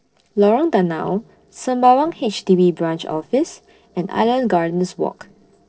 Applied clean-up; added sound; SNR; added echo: neural separator model SepFormer DNS4.